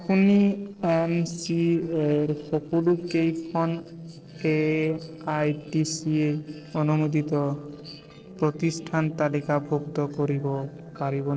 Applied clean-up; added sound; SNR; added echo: neural separator model SepFormer DNS4.